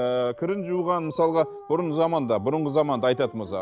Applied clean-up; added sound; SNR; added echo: none; Dog; 18 dB; none.